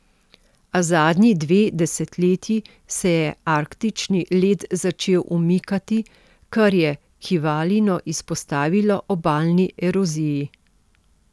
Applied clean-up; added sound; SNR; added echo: none; none; none; none.